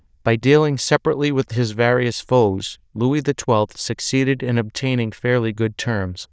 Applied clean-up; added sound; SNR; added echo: neural diffusion model UNIVERSE++.